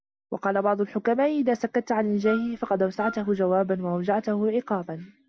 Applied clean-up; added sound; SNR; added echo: none; Wind instrument, woodwind instrument; 14 dB; none.